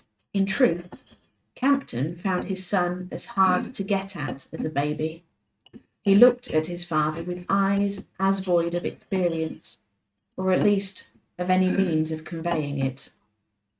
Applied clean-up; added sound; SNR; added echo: neural mask model RNNoise.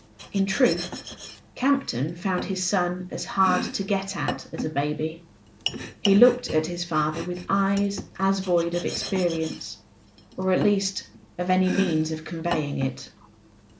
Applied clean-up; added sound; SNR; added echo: none; Domestic sounds, home sounds; 11 dB; none.